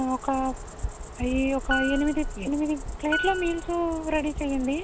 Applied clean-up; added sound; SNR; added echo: none; Cricket + Piano; 6 dB; none.